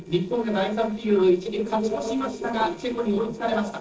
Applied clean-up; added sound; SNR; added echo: neural separator model SepFormer DNS4.